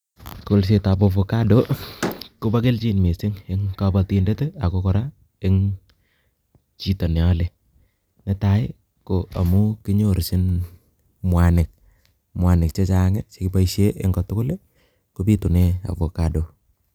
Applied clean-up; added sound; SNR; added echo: none; Slam; 16 dB; none.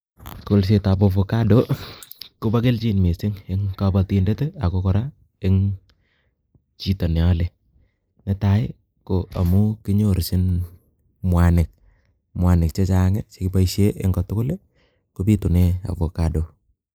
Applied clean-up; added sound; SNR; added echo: neural mask model Resemble Enhance denoiser.